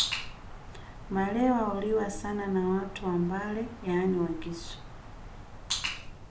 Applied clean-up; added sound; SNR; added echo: none; Wind; 13 dB; none.